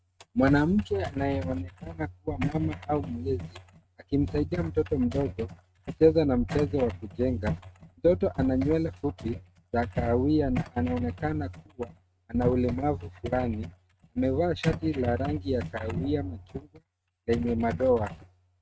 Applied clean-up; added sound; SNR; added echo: neural mask model RNNoise.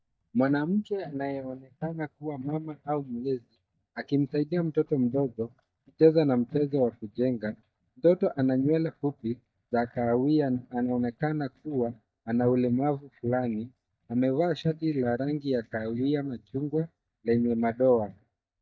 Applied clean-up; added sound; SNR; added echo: neural mask model DeepFilterNet 3.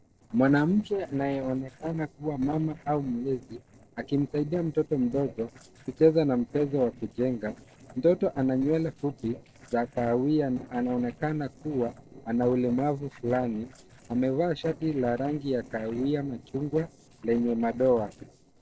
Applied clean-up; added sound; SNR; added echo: neural separator model SepFormer DNS4.